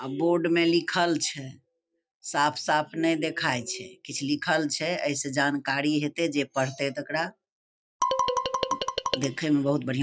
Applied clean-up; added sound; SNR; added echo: neural mask model DeepFilterNet 3.